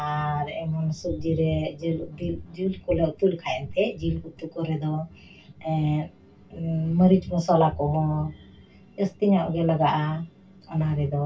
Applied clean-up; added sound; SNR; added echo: none; none; none; reverberation time 0.1 s.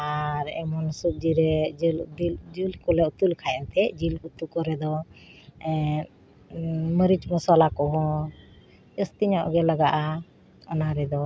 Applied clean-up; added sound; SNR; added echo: none; none; none; none.